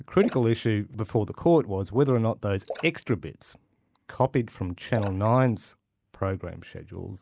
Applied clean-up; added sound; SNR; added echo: neural mask model Resemble Enhance denoiser.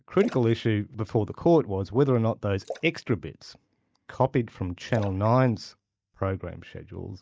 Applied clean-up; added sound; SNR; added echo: neural mask model DeepFilterNet 3.